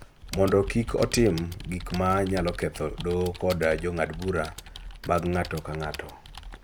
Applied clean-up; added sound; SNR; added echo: none; Computer keyboard; 12 dB; none.